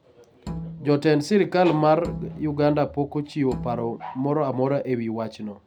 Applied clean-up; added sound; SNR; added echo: none; Bowed string instrument; 14 dB; none.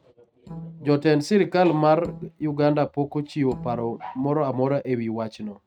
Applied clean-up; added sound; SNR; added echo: neural mask model RNNoise.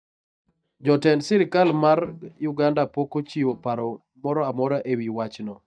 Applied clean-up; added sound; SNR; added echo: neural mask model DeepFilterNet 3.